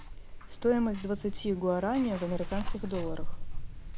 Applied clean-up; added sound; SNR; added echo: neural mask model Resemble Enhance denoiser.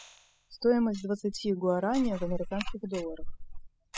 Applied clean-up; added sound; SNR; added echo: classical method spectral subtraction.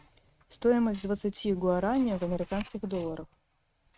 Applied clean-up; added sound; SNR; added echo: neural mask model RNNoise.